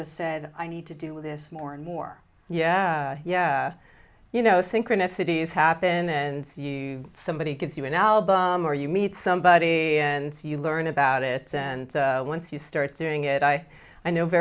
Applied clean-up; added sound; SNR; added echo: none; none; none; none.